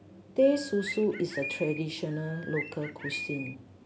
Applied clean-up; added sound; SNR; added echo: none; Bird; 9 dB; none.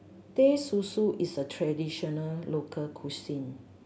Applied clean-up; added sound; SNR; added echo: none; none; none; none.